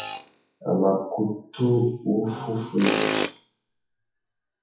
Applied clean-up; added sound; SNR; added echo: classical method WPE with log-MMSE.